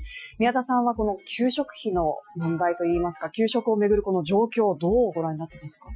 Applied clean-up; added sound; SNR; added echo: classical method Wiener filter.